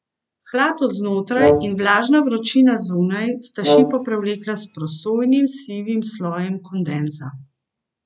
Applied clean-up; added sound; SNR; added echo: none; Brass instrument; 0 dB; none.